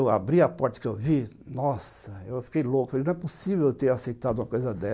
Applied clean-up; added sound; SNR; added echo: none; none; none; none.